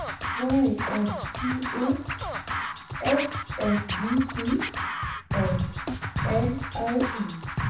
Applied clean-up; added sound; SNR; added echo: none; Scratching (performance technique); 2 dB; reverberation time 0.7 s.